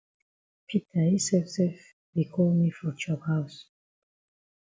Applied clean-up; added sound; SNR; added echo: none; none; none; none.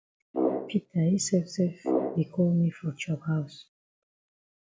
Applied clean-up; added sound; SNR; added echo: none; Brass instrument; 3 dB; none.